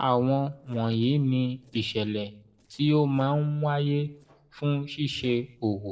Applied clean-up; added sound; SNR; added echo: neural separator model SepFormer DNS4.